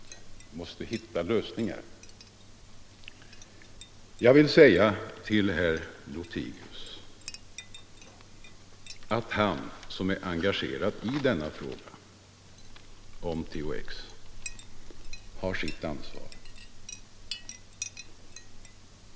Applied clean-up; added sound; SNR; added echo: none; Chink, clink; 11 dB; none.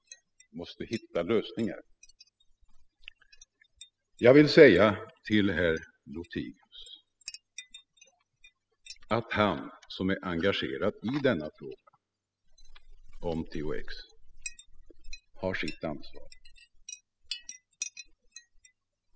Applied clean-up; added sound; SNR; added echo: classical method spectral subtraction.